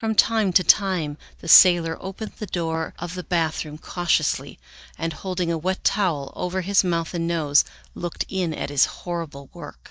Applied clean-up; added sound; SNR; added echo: neural mask model DeepFilterNet 3.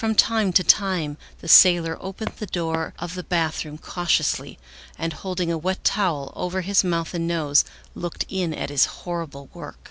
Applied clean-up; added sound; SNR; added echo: none; Walk, footsteps; 10 dB; none.